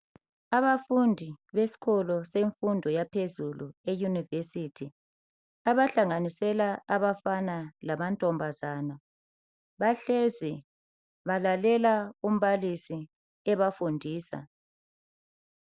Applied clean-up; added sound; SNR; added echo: none; none; none; none.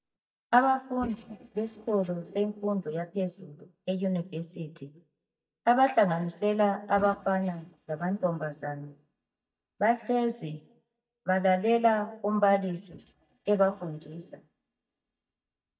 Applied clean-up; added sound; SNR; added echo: neural mask model DeepFilterNet 3.